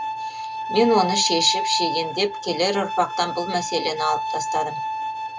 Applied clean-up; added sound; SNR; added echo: none; Bowed string instrument; 3 dB; reverberation time 0.2 s.